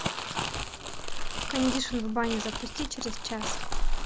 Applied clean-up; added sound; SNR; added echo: none; Crumpling, crinkling; -4 dB; none.